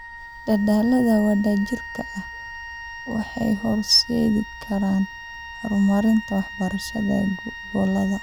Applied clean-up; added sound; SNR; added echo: none; Wind instrument, woodwind instrument; 14 dB; none.